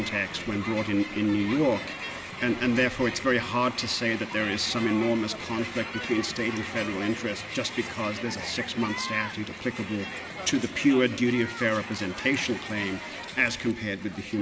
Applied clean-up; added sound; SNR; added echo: none; Crowd; 9 dB; none.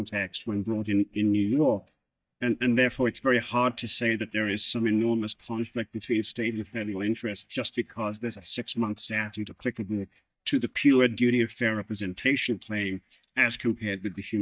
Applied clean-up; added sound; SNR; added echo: neural mask model DeepFilterNet 3.